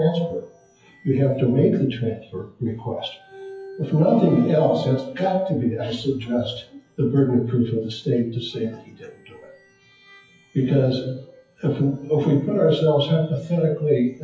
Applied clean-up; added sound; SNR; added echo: classical method WPE with log-MMSE.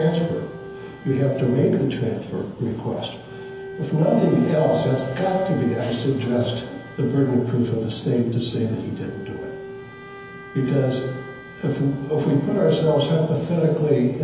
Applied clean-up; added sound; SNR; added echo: none; Bowed string instrument; 18 dB; reverberation time 0.8 s.